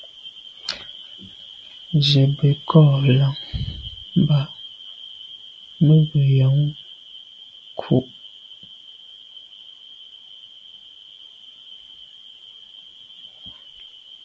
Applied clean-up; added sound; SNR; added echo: none; none; none; none.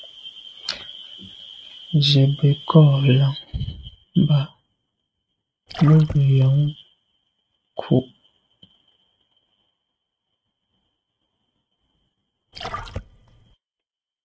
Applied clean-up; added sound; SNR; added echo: neural mask model RNNoise.